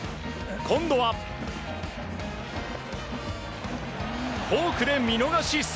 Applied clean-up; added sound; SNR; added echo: none; none; none; none.